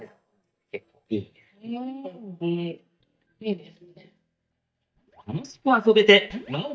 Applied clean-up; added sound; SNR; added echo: neural mask model DeepFilterNet 3.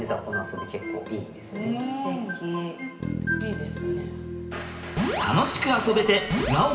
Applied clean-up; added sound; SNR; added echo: none; Bass guitar; 12 dB; reverberation time 2.1 s.